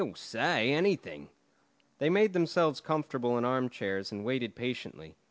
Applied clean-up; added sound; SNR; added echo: none; none; none; none.